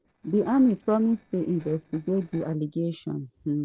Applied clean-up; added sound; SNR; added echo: neural separator model SepFormer DNS4.